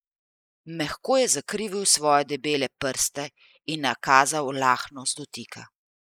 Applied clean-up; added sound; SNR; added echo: neural mask model Resemble Enhance denoiser.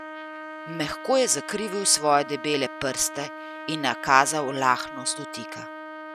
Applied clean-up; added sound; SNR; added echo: none; Trumpet; 12 dB; none.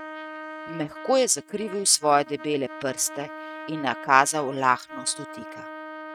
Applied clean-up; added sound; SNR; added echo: neural mask model RNNoise.